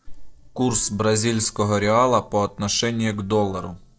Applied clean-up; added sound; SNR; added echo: neural separator model SepFormer DNS4.